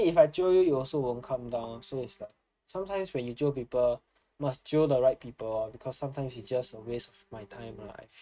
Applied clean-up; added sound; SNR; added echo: neural mask model RNNoise.